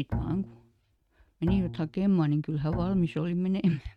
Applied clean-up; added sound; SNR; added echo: neural mask model RNNoise.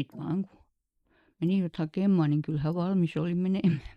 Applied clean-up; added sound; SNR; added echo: neural mask model Resemble Enhance denoiser.